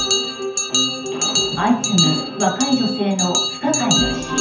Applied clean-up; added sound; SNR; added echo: none; Bell; 1 dB; reverberation time 0.5 s.